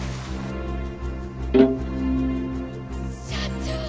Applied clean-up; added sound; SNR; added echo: none; Bowed string instrument; -5 dB; none.